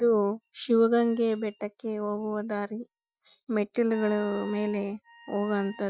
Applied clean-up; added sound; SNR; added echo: classical method Wiener filter.